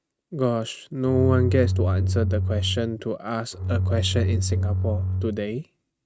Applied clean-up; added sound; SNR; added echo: neural mask model RNNoise.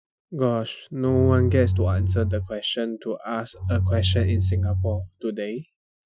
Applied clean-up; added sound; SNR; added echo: classical method Wiener filter.